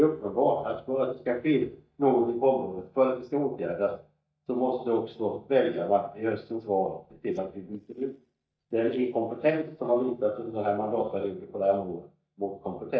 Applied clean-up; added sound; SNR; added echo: neural mask model DeepFilterNet 3.